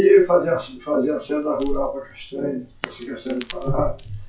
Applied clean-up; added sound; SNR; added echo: classical method WPE with log-MMSE.